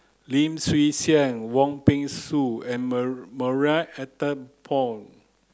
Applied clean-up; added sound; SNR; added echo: none; none; none; none.